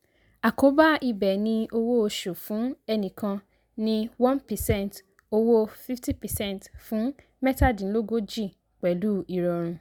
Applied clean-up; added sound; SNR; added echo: none; none; none; none.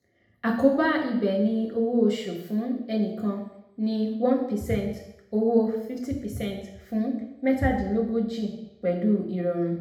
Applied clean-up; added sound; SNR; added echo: none; none; none; reverberation time 0.8 s.